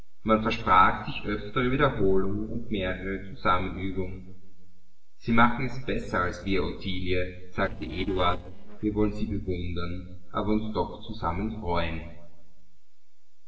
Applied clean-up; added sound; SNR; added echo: neural separator model SepFormer DNS4.